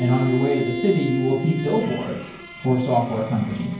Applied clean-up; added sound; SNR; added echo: none; Bowed string instrument; 9 dB; reverberation time 0.9 s.